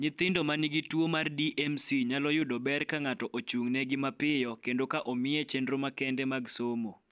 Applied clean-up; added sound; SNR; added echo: none; none; none; none.